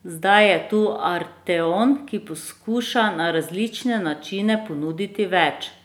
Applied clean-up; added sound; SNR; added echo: none; none; none; none.